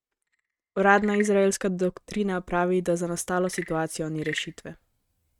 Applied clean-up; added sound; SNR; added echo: neural mask model RNNoise.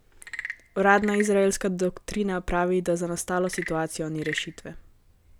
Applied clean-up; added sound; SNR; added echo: none; Wood / Percussion / Frog; 15 dB; none.